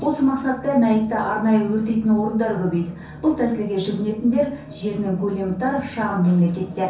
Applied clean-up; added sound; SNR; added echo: none; none; none; reverberation time 0.6 s.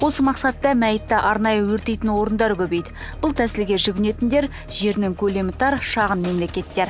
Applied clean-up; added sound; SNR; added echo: none; none; none; none.